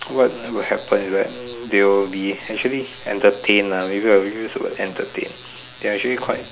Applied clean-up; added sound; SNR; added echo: none; none; none; none.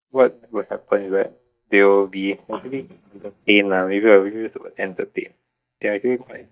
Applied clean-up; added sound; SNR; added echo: neural mask model DeepFilterNet 3.